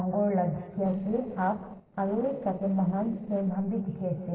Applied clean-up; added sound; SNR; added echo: neural separator model SepFormer DNS4.